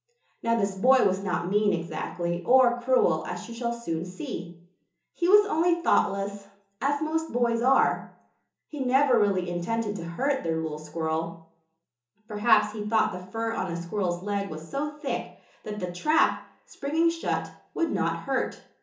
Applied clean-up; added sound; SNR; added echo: none; none; none; reverberation time 0.8 s.